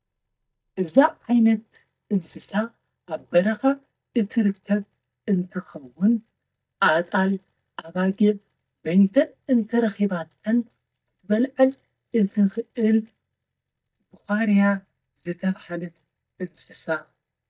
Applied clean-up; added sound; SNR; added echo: neural mask model DeepFilterNet 3.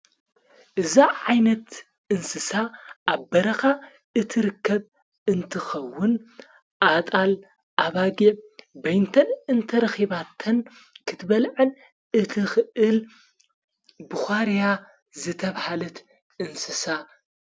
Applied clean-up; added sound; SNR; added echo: none; none; none; none.